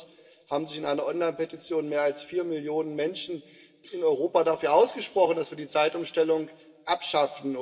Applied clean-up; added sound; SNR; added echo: none; none; none; reverberation time 1.2 s.